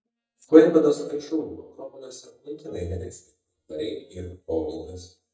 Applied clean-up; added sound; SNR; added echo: neural mask model DeepFilterNet 3.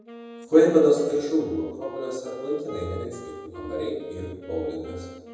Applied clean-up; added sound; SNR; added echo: none; Wind instrument, woodwind instrument; 16 dB; reverberation time 1.1 s.